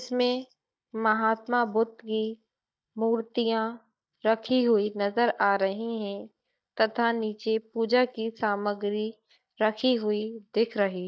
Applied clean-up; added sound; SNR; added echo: neural mask model DeepFilterNet 3.